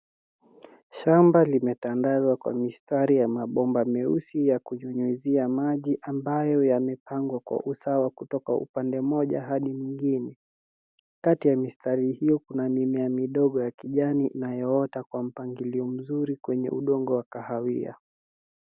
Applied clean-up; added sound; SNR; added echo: none; none; none; none.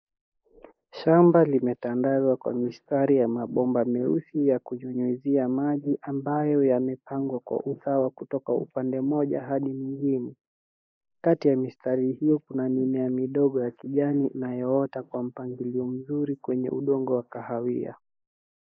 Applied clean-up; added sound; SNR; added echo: neural mask model Resemble Enhance denoiser.